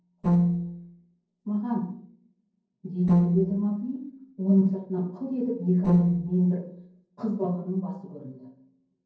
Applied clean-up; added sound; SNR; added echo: neural separator model SepFormer DNS4.